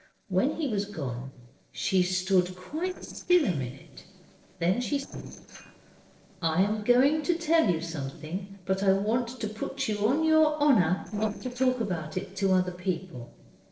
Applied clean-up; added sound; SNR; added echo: neural separator model SepFormer DNS4.